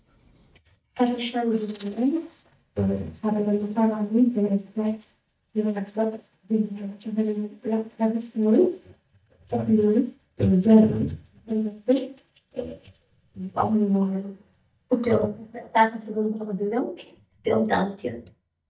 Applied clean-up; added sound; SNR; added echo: neural mask model DeepFilterNet 3.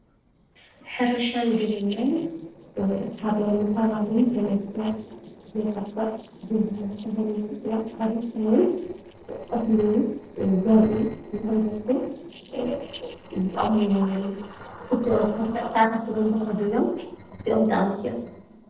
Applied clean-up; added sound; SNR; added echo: neural separator model SepFormer DNS4.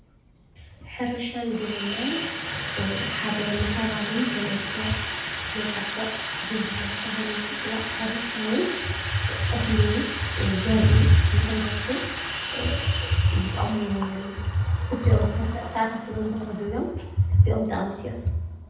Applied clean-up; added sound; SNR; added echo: none; Sink (filling or washing) / Water tap, faucet; 7 dB; reverberation time 0.9 s.